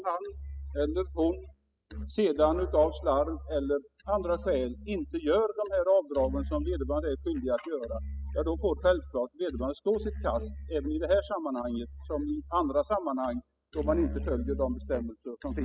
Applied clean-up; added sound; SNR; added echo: classical method spectral subtraction.